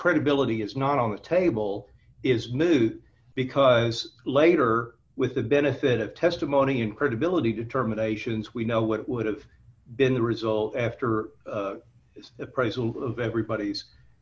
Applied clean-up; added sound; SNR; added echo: none; none; none; none.